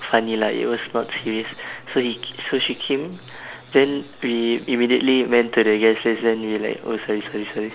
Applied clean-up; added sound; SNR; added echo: none; none; none; none.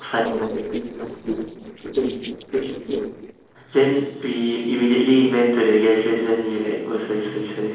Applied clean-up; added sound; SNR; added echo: neural separator model SepFormer DNS4.